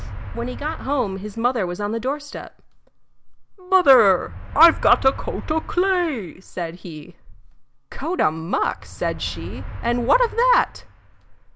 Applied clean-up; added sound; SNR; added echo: none; Motor vehicle (road); 13 dB; none.